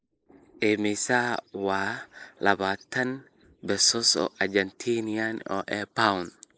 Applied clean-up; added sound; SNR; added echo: neural mask model Resemble Enhance denoiser.